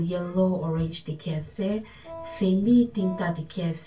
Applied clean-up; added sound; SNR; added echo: none; Wind instrument, woodwind instrument; 16 dB; reverberation time 0.2 s.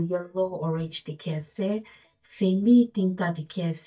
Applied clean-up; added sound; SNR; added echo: neural mask model DeepFilterNet 3.